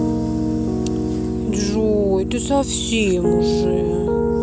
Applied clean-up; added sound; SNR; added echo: none; Piano; -2 dB; none.